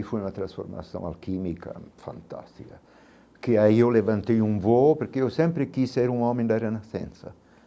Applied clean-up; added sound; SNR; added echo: none; none; none; none.